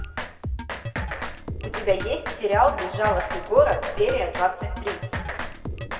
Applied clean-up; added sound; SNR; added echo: none; Drum kit; 6 dB; reverberation time 1.7 s.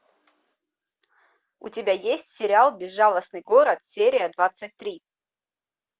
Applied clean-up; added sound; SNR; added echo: none; none; none; none.